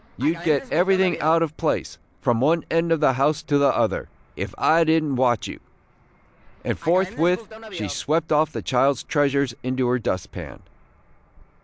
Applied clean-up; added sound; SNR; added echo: none; Fixed-wing aircraft, airplane; 20 dB; none.